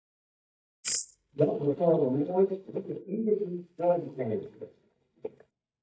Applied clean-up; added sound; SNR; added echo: neural mask model DeepFilterNet 3.